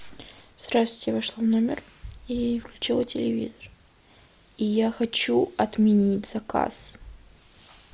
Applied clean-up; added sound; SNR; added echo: none; none; none; none.